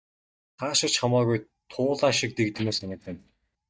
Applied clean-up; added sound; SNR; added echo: neural mask model DeepFilterNet 3.